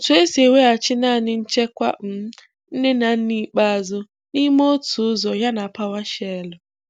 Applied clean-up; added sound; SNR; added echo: none; none; none; none.